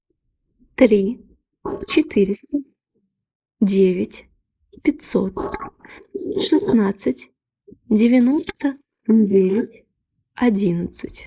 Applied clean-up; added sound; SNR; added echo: neural mask model Resemble Enhance denoiser.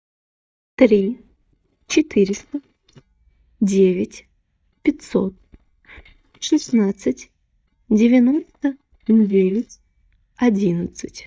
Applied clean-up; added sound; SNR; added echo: neural mask model DeepFilterNet 3.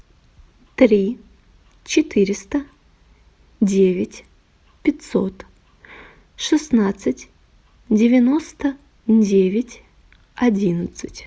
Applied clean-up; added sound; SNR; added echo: none; none; none; none.